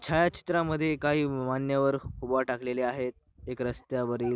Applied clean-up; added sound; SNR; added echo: none; none; none; none.